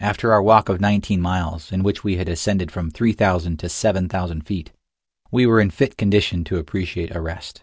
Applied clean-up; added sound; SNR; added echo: none; none; none; none.